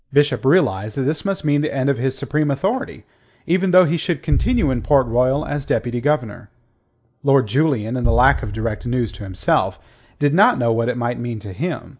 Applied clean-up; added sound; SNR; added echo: none; Boom; 8 dB; none.